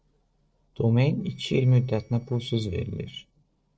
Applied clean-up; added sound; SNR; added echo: neural separator model SepFormer DNS4.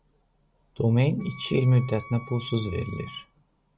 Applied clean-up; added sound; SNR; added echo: none; Wind instrument, woodwind instrument; 19 dB; none.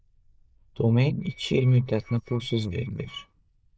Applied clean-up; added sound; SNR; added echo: neural diffusion model UNIVERSE++.